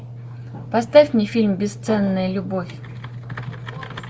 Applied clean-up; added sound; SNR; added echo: none; none; none; none.